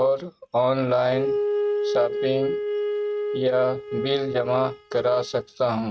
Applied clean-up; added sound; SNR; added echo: neural mask model RNNoise.